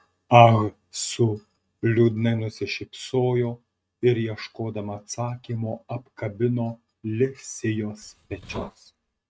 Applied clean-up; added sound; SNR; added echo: neural mask model RNNoise.